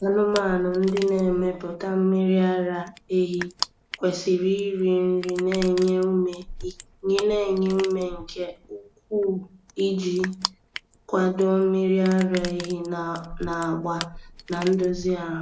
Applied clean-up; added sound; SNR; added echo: none; Crushing; 15 dB; none.